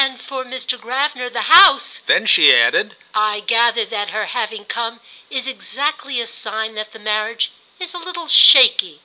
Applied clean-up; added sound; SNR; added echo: none; none; none; none.